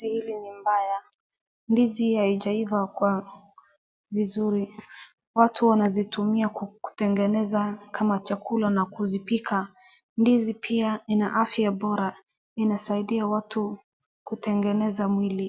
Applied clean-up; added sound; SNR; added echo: none; none; none; none.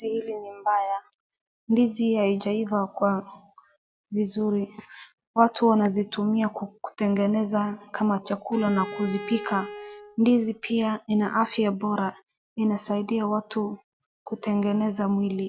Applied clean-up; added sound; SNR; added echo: none; Bowed string instrument; 13 dB; none.